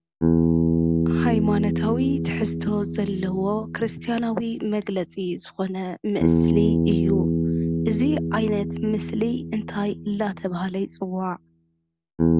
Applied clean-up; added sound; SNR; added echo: none; Bass guitar; -2 dB; none.